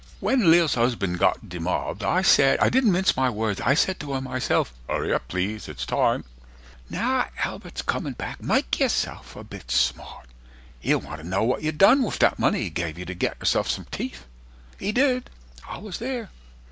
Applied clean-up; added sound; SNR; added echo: none; none; none; none.